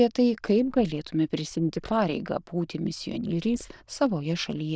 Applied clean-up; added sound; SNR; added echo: neural diffusion model UNIVERSE++.